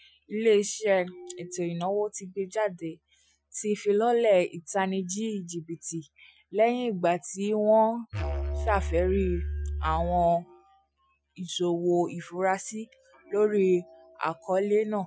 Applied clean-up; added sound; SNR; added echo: classical method Wiener filter.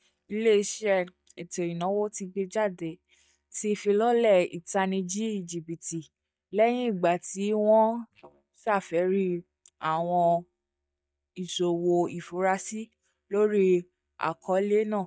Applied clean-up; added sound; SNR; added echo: neural mask model DeepFilterNet 3.